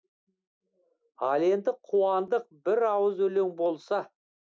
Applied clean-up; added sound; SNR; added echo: none; none; none; none.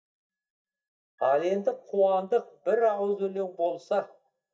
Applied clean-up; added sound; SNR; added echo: neural mask model DeepFilterNet 3.